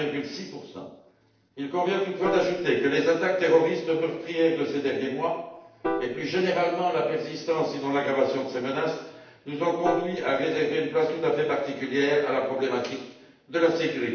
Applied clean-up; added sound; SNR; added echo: neural separator model SepFormer DNS4.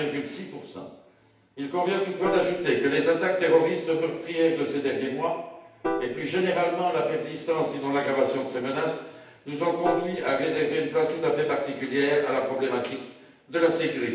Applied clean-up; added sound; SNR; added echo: none; Piano; 11 dB; reverberation time 0.9 s.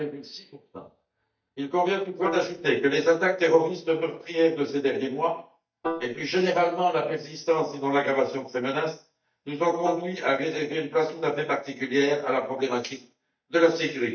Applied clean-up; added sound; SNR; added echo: neural mask model DeepFilterNet 3.